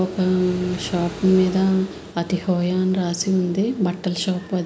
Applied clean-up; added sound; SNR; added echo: none; none; none; none.